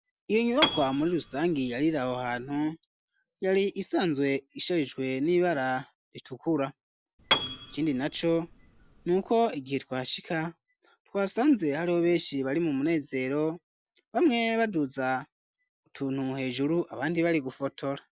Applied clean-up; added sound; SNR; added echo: none; Piano; 6 dB; none.